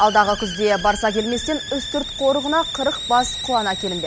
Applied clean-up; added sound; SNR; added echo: none; Hiss; 9 dB; none.